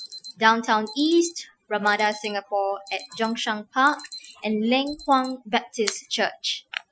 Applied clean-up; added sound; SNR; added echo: classical method Wiener filter.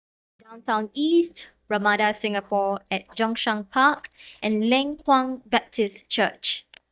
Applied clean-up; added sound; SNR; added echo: neural mask model DeepFilterNet 3.